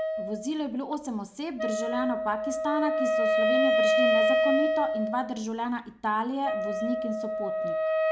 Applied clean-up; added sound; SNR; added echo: none; Wind instrument, woodwind instrument; -4 dB; none.